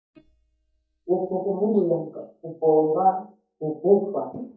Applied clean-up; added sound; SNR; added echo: neural mask model DeepFilterNet 3.